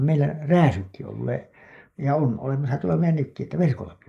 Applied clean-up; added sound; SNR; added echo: neural mask model Resemble Enhance denoiser.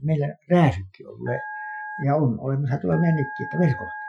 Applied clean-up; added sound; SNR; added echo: classical method Wiener filter.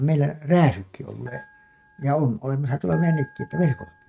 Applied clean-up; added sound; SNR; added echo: neural mask model RNNoise.